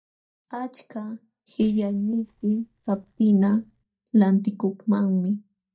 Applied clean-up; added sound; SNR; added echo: neural mask model DeepFilterNet 3.